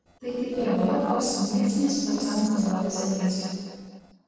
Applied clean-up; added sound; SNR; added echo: neural separator model SepFormer DNS4.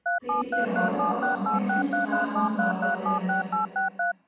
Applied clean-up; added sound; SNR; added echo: none; Telephone; -2 dB; reverberation time 2.2 s.